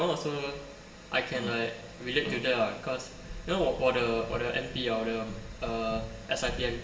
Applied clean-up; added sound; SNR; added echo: none; none; none; reverberation time 1.1 s.